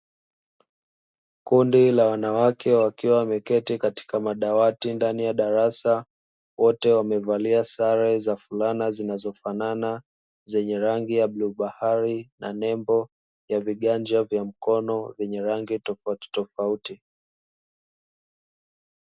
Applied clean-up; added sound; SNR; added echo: none; none; none; none.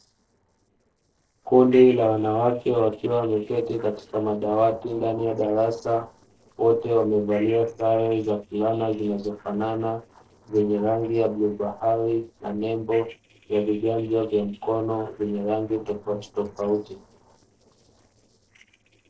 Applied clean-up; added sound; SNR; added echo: neural separator model SepFormer DNS4.